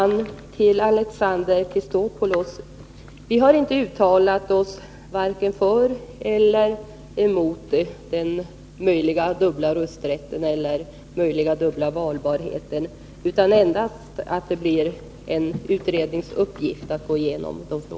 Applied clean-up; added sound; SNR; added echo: none; none; none; none.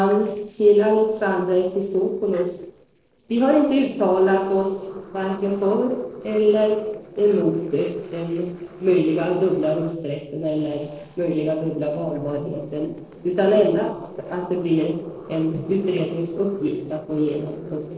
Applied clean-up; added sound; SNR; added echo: neural separator model SepFormer DNS4.